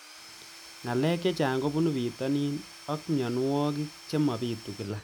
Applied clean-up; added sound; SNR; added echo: none; Tools / Domestic sounds, home sounds; 18 dB; none.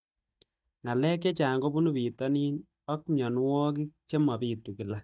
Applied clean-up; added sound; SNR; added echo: neural mask model DeepFilterNet 3.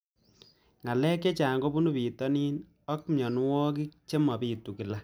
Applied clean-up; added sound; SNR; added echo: none; none; none; none.